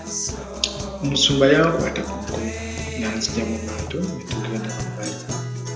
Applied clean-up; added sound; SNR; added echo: none; Guitar; 6 dB; reverberation time 0.7 s.